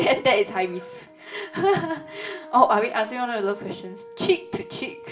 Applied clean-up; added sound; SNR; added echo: none; Brass instrument; 18 dB; reverberation time 0.5 s.